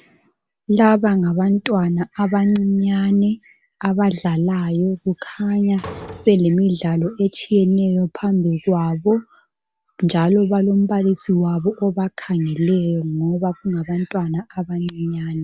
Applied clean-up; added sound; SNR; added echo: none; Slam; 19 dB; none.